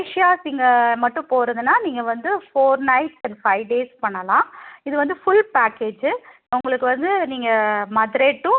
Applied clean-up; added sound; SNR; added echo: none; none; none; none.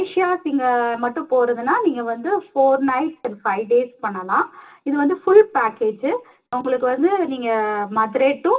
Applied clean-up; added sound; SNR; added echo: none; none; none; reverberation time 0.2 s.